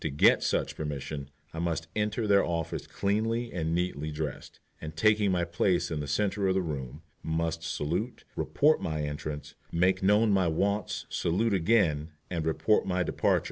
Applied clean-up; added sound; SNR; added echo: none; none; none; none.